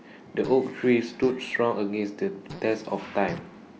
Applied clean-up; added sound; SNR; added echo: none; Fart; 18 dB; none.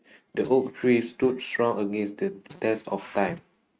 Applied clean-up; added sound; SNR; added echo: neural mask model RNNoise.